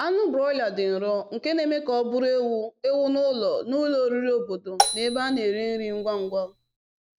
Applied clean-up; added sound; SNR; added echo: none; Marimba, xylophone; 5 dB; none.